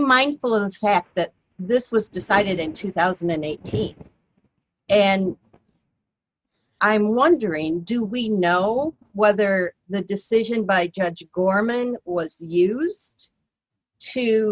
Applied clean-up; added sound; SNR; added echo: neural mask model RNNoise.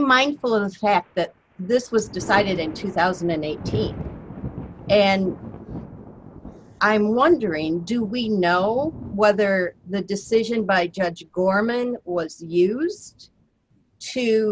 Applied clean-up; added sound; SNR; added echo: none; Thunder; 15 dB; none.